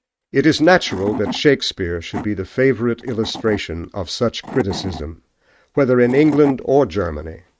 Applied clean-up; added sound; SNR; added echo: neural mask model RNNoise.